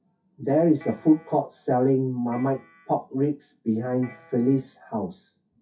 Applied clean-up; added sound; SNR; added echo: classical method WPE with log-MMSE.